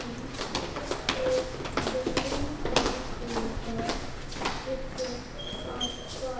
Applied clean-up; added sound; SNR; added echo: none; Walk, footsteps; -4 dB; reverberation time 0.7 s.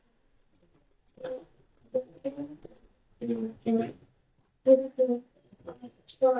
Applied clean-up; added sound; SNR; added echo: neural mask model DeepFilterNet 3.